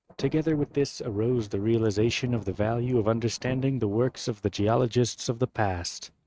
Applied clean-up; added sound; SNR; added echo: neural mask model RNNoise.